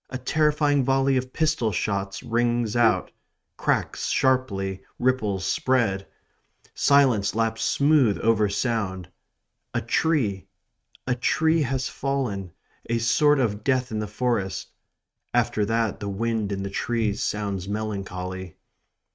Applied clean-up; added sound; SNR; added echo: neural mask model RNNoise.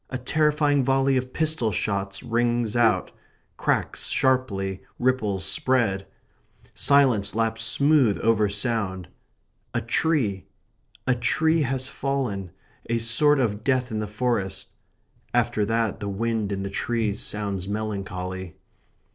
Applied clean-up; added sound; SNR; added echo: neural separator model SepFormer DNS4.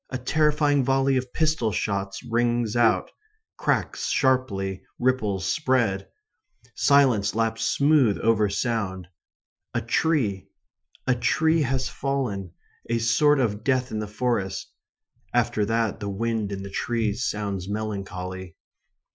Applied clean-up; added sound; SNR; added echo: classical method Wiener filter.